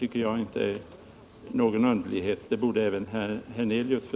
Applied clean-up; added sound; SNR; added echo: none; none; none; none.